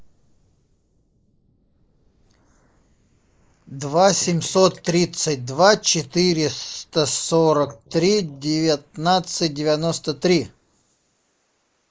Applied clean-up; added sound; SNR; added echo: neural mask model Resemble Enhance denoiser.